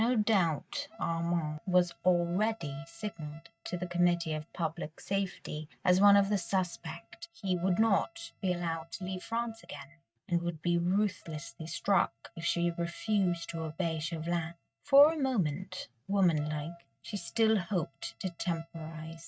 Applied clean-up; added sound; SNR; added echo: neural mask model RNNoise.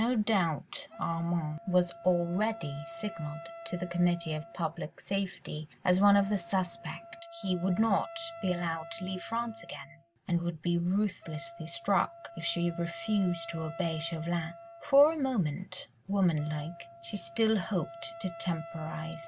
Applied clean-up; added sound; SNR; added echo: none; Wind instrument, woodwind instrument; 16 dB; none.